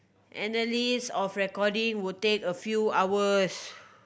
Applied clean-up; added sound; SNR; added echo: none; none; none; none.